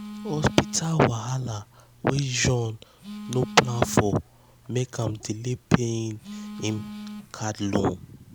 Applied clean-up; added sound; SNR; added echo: none; Telephone; 15 dB; none.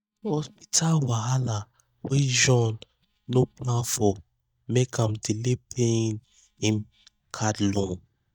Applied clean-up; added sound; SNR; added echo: neural mask model DeepFilterNet 3.